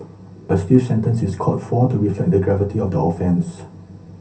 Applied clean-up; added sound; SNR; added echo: none; none; none; reverberation time 0.3 s.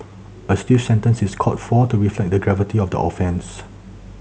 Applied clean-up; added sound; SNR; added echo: none; none; none; none.